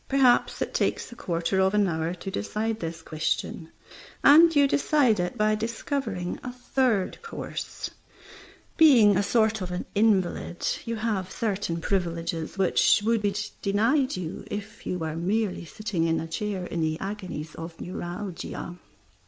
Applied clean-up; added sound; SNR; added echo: none; none; none; none.